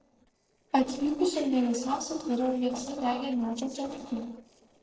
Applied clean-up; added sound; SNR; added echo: neural separator model SepFormer DNS4.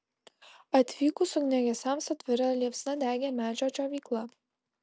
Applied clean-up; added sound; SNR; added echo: none; none; none; none.